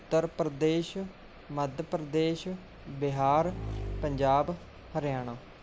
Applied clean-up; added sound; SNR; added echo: none; Motorcycle / Engine; 13 dB; none.